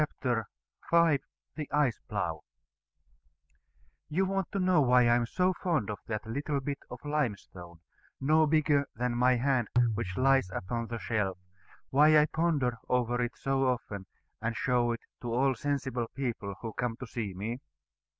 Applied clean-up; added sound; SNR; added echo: none; Tabla; 4 dB; none.